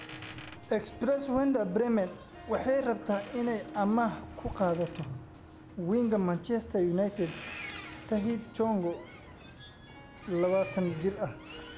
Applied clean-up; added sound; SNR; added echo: none; Boat, Water vehicle + Harp; 14 dB; none.